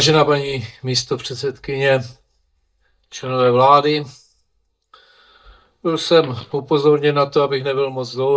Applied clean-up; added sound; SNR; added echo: neural mask model DeepFilterNet 3.